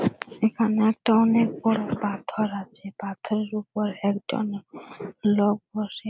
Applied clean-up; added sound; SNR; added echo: none; none; none; none.